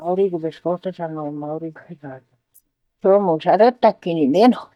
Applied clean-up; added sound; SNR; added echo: neural mask model DeepFilterNet 3.